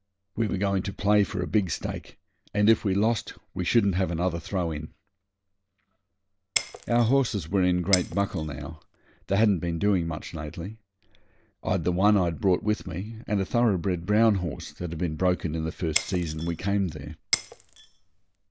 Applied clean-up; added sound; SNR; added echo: none; Shatter; 9 dB; none.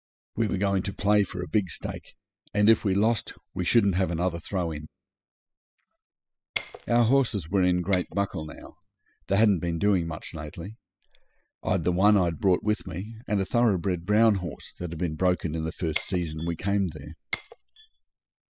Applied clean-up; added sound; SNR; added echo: classical method spectral subtraction.